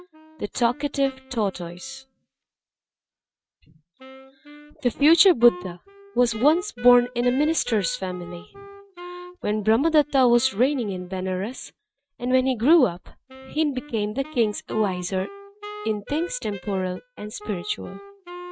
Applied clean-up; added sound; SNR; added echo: neural mask model RNNoise.